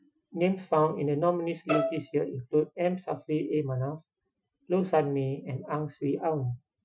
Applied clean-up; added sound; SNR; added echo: classical method Wiener filter.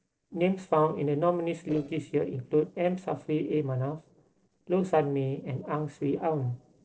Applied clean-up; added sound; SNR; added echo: neural separator model SepFormer DNS4.